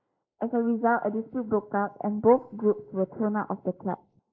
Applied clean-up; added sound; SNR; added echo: neural mask model Resemble Enhance denoiser.